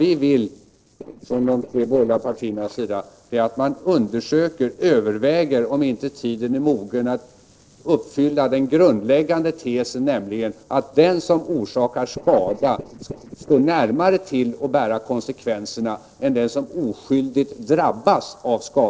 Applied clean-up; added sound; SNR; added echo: neural separator model SepFormer DNS4.